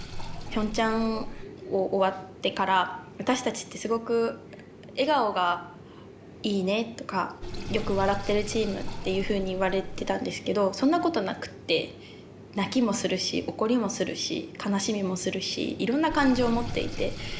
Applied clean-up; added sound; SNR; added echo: none; Sink (filling or washing); 11 dB; none.